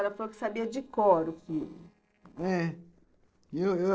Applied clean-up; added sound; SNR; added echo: neural separator model SepFormer DNS4.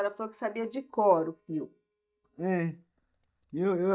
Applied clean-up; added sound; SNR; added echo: neural mask model DeepFilterNet 3.